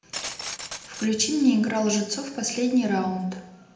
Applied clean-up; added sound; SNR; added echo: none; Glass; 12 dB; reverberation time 0.7 s.